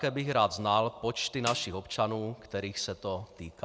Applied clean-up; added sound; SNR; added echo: none; Snare drum; 14 dB; none.